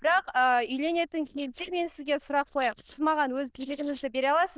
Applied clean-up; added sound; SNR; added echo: neural diffusion model UNIVERSE++.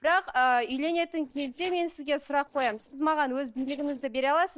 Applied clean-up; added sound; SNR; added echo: neural separator model SepFormer DNS4.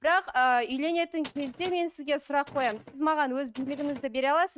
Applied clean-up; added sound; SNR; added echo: neural mask model RNNoise.